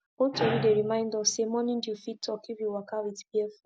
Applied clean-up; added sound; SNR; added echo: none; none; none; none.